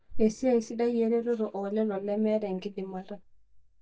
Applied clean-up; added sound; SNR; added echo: neural mask model DeepFilterNet 3.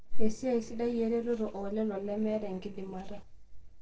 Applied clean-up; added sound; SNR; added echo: neural separator model SepFormer DNS4.